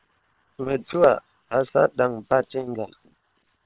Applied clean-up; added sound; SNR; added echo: neural separator model SepFormer WHAM!.